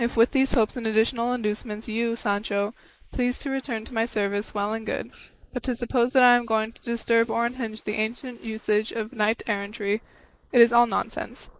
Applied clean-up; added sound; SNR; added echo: neural mask model Resemble Enhance denoiser.